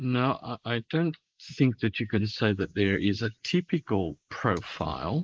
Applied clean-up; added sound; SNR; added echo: neural mask model Resemble Enhance denoiser.